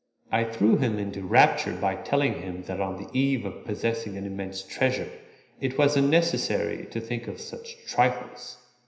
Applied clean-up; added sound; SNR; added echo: none; none; none; reverberation time 0.9 s.